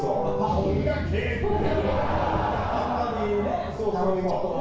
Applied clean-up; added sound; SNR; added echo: none; Crow; 9 dB; reverberation time 0.6 s.